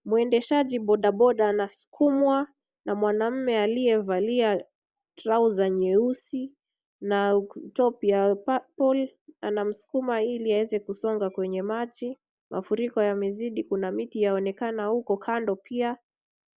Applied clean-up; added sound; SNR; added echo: none; none; none; none.